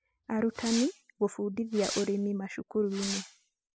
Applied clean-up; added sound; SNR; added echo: classical method spectral subtraction.